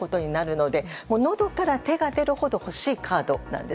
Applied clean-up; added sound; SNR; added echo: none; none; none; none.